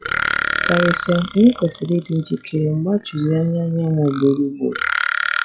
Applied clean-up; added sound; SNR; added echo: classical method log-MMSE.